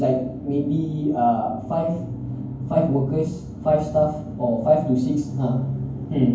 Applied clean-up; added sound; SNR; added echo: none; none; none; reverberation time 0.9 s.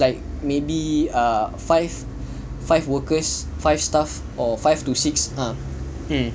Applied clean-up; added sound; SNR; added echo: none; none; none; none.